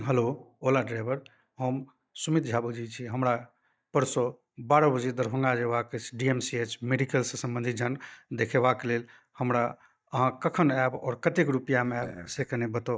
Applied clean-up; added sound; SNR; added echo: neural mask model DeepFilterNet 3.